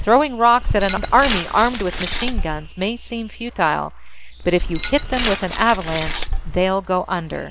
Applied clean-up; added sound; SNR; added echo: none; Glass; 5 dB; none.